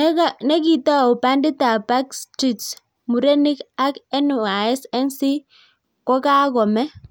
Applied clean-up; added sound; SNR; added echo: none; none; none; none.